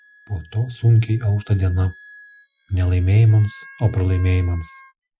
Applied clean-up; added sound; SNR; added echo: classical method Wiener filter.